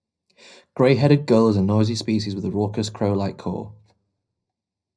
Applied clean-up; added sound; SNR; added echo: none; none; none; reverberation time 0.4 s.